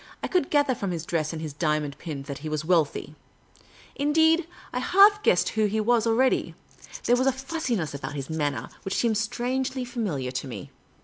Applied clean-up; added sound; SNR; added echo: none; Rattle / Rattle (instrument); 20 dB; none.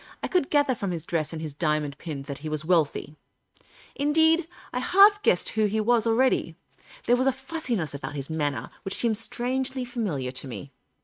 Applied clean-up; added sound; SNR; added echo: neural mask model RNNoise.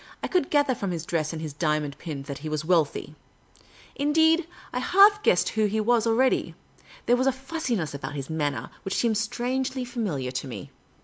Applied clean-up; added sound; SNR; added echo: none; none; none; none.